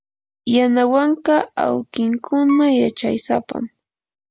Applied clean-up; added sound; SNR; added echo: none; Piano; 20 dB; none.